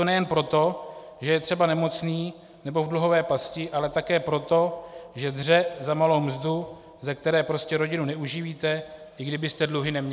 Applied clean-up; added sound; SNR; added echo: none; none; none; none.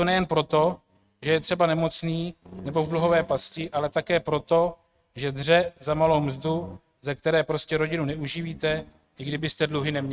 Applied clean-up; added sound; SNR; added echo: neural mask model RNNoise.